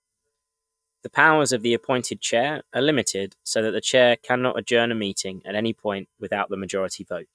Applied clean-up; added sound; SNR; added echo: neural mask model DeepFilterNet 3.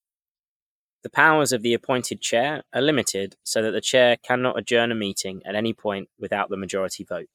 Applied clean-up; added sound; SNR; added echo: neural mask model Resemble Enhance denoiser.